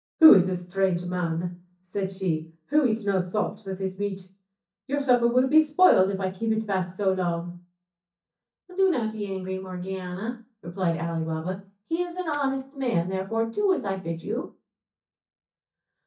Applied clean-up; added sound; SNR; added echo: neural mask model DeepFilterNet 3.